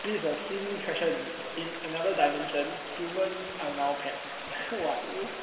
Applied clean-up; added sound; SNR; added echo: none; Stream; 8 dB; reverberation time 2.5 s.